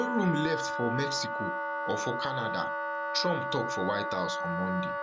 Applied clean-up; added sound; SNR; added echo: none; Wind instrument, woodwind instrument; 0 dB; none.